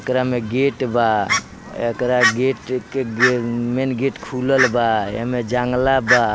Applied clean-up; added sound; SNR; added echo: none; Fowl; 6 dB; none.